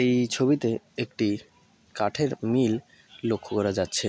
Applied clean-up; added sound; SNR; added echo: none; none; none; none.